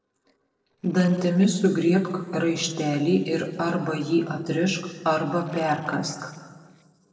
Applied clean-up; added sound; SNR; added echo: neural separator model SepFormer DNS4.